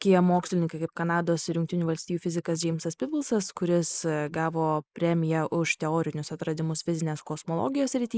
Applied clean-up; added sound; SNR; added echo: neural mask model Resemble Enhance denoiser.